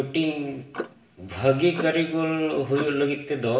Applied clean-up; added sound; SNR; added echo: none; Clock; 15 dB; reverberation time 0.7 s.